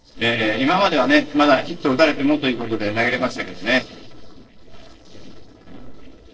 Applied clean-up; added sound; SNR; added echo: neural separator model SepFormer DNS4.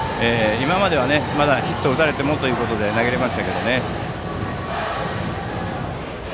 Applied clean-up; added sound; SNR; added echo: none; none; none; none.